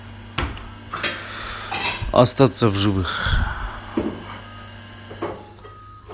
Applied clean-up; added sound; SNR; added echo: none; none; none; none.